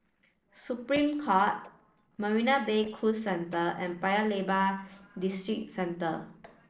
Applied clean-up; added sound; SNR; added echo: neural separator model SepFormer DNS4.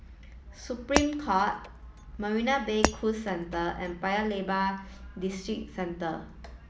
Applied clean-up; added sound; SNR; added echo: none; Shatter; 3 dB; none.